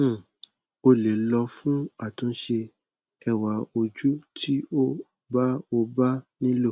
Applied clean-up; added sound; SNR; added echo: none; none; none; none.